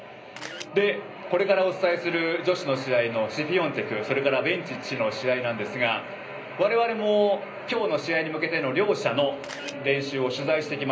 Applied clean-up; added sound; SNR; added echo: none; Camera; 13 dB; reverberation time 0.5 s.